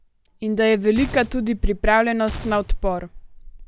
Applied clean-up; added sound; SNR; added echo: none; Gunshot, gunfire; 15 dB; none.